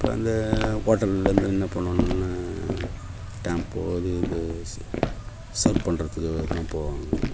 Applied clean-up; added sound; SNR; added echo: none; Walk, footsteps; 3 dB; none.